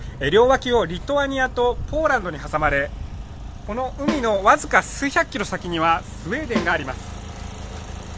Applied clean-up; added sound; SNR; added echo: none; Snare drum; 11 dB; none.